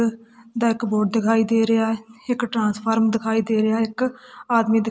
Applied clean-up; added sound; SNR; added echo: none; none; none; none.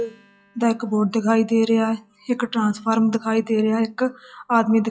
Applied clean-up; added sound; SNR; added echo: classical method log-MMSE.